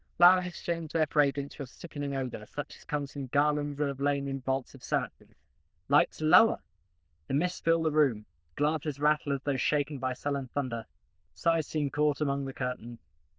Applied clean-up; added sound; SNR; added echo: neural diffusion model UNIVERSE++.